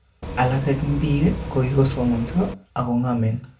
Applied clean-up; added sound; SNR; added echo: none; Bus; 9 dB; reverberation time 0.2 s.